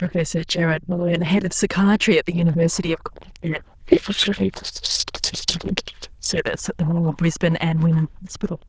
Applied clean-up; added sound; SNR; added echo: neural diffusion model UNIVERSE++.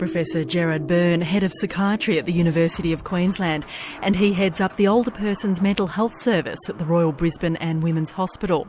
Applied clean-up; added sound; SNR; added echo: none; none; none; none.